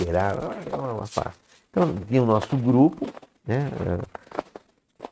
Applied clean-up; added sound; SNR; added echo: neural mask model RNNoise.